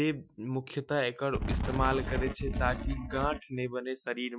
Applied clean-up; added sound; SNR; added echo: classical method Wiener filter.